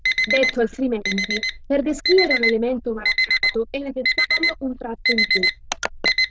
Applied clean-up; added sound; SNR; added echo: neural diffusion model UNIVERSE++.